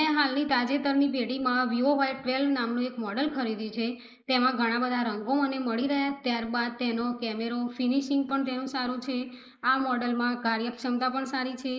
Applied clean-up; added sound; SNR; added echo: neural mask model Resemble Enhance denoiser.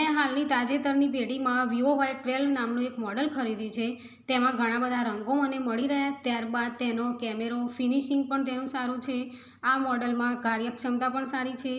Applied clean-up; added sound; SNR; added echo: none; none; none; none.